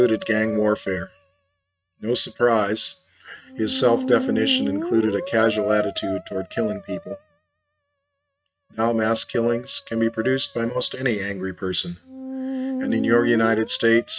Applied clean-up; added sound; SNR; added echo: neural mask model RNNoise.